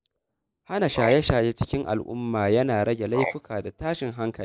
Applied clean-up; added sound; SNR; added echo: neural mask model Resemble Enhance denoiser.